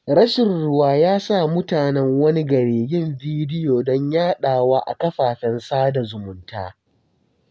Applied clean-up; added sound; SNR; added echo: none; none; none; none.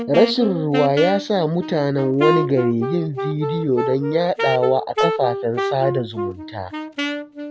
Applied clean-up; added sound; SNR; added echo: none; Wind instrument, woodwind instrument; 5 dB; none.